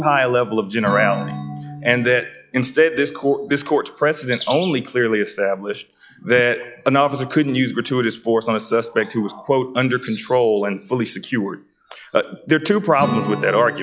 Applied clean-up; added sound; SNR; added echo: classical method log-MMSE.